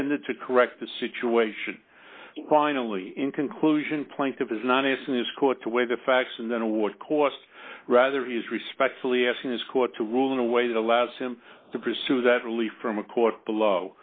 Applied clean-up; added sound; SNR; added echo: neural mask model Resemble Enhance denoiser.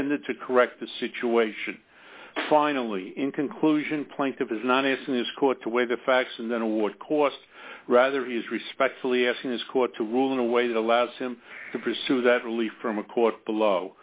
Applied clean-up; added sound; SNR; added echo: none; none; none; none.